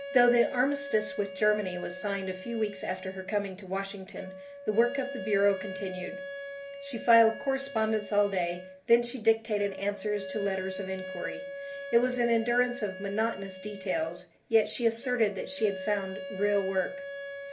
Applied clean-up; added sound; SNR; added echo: none; Wind instrument, woodwind instrument; 11 dB; reverberation time 0.3 s.